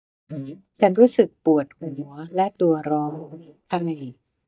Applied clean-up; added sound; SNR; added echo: neural mask model DeepFilterNet 3.